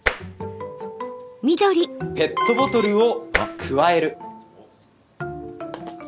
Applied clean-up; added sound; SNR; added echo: none; Tap; 4 dB; none.